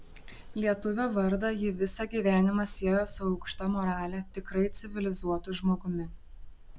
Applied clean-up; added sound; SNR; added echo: none; Mechanical fan; 13 dB; none.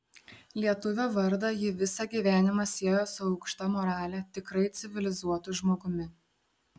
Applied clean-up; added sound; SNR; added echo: none; none; none; none.